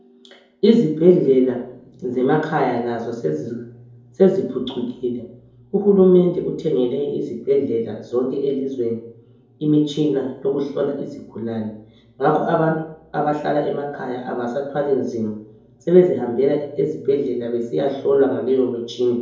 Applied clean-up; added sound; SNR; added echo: none; none; none; reverberation time 2.5 s.